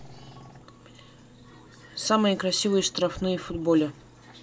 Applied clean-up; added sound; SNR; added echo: none; none; none; none.